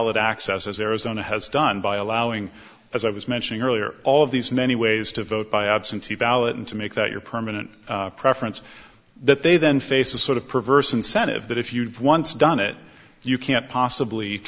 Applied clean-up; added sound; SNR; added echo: none; none; none; none.